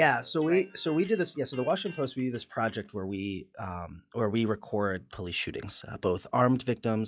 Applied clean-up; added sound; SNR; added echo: classical method log-MMSE.